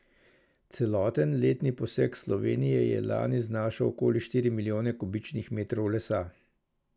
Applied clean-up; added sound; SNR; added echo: none; none; none; none.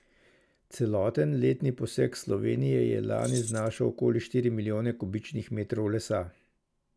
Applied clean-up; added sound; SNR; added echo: none; Keys jangling; 12 dB; none.